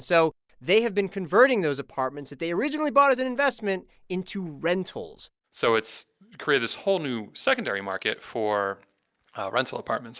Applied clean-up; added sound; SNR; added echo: none; none; none; none.